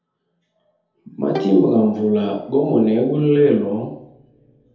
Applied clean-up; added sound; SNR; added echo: none; Bowed string instrument; 13 dB; reverberation time 2.1 s.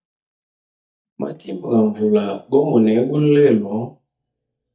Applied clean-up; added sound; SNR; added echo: neural mask model DeepFilterNet 3.